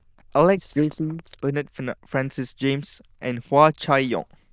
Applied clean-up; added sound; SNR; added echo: neural diffusion model UNIVERSE++.